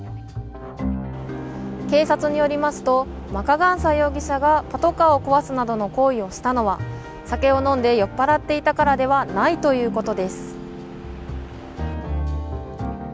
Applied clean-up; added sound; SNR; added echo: none; none; none; none.